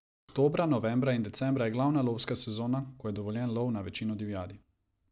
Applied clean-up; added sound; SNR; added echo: none; none; none; none.